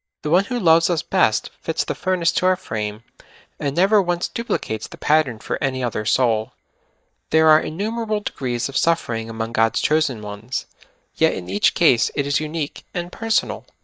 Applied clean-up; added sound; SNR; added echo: neural mask model DeepFilterNet 3.